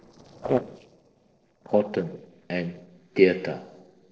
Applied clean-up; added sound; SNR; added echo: neural separator model SepFormer DNS4.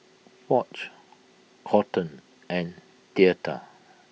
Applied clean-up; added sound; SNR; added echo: none; none; none; none.